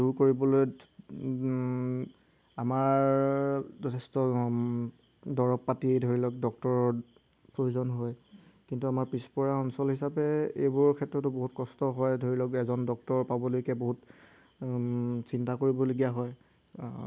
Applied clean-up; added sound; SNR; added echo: none; none; none; none.